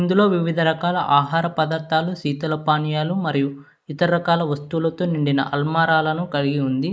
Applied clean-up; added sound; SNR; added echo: neural mask model Resemble Enhance denoiser.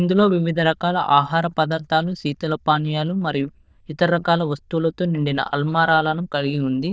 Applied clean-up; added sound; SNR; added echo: neural diffusion model UNIVERSE++.